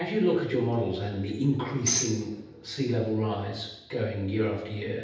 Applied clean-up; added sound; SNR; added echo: none; Tambourine; 5 dB; reverberation time 0.9 s.